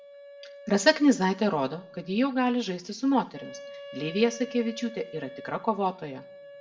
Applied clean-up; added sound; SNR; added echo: none; Wind instrument, woodwind instrument; 18 dB; reverberation time 0.3 s.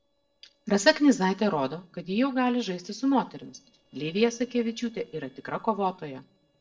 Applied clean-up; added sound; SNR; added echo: neural separator model SepFormer DNS4.